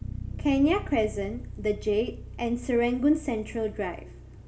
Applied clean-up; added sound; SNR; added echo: none; Bass guitar; 11 dB; reverberation time 0.4 s.